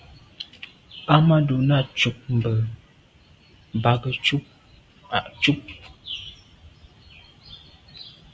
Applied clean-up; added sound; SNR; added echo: none; none; none; none.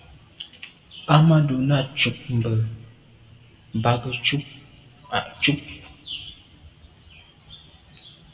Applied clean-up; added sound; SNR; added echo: none; none; none; reverberation time 1.5 s.